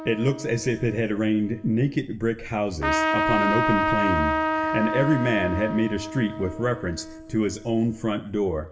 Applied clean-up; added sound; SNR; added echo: none; Trumpet; 3 dB; reverberation time 1.1 s.